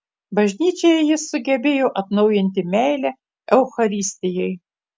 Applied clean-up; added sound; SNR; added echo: none; none; none; none.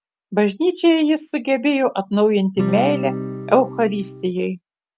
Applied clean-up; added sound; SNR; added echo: none; Acoustic guitar / Strum; 7 dB; none.